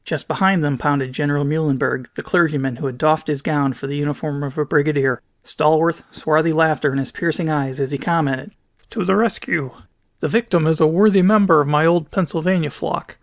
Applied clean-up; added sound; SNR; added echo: none; none; none; none.